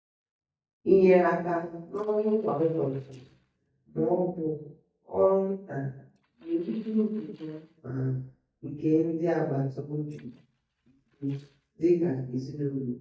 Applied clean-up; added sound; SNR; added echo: neural mask model DeepFilterNet 3.